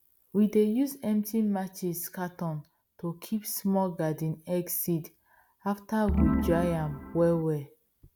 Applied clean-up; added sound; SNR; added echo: none; Organ; 0 dB; none.